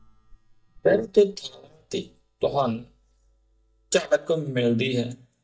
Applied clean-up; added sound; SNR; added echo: neural mask model DeepFilterNet 3.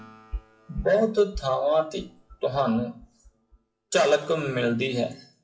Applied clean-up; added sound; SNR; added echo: classical method WPE with log-MMSE.